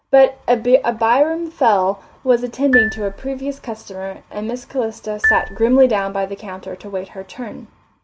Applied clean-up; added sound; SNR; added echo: none; Marimba, xylophone; 6 dB; none.